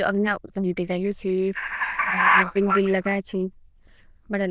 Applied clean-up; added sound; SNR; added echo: neural diffusion model UNIVERSE++.